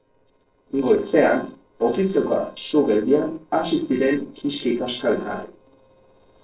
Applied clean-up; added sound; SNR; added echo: neural separator model SepFormer DNS4.